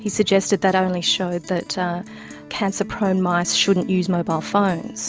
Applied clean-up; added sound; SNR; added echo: none; Guitar; 17 dB; none.